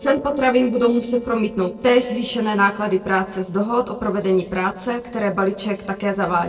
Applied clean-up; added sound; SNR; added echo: neural separator model SepFormer DNS4.